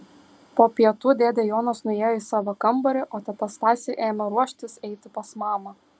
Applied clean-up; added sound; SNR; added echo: none; none; none; none.